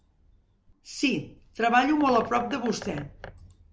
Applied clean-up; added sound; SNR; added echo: none; Bird; 17 dB; none.